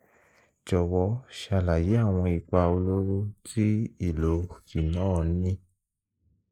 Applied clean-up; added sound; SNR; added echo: neural mask model Resemble Enhance denoiser.